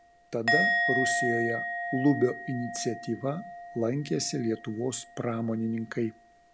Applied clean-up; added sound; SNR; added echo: none; Musical instrument; 2 dB; none.